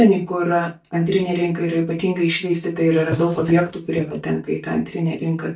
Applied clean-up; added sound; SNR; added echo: neural mask model DeepFilterNet 3.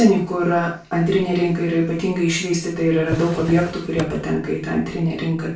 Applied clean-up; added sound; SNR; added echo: none; Drawer open or close; 13 dB; reverberation time 0.3 s.